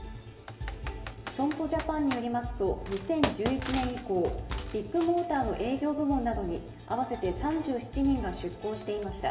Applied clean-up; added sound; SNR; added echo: none; Computer keyboard; 12 dB; reverberation time 1.6 s.